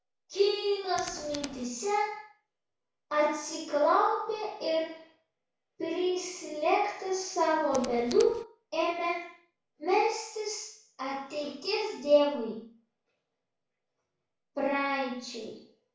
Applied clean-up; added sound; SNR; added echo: none; Tools; 12 dB; reverberation time 0.3 s.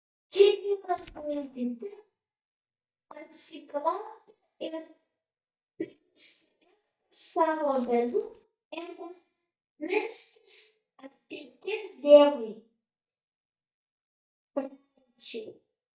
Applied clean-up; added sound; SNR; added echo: neural mask model DeepFilterNet 3.